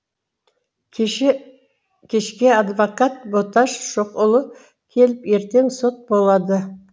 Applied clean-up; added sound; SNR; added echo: none; none; none; none.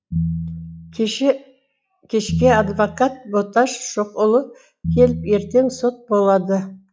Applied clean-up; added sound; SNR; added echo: classical method log-MMSE.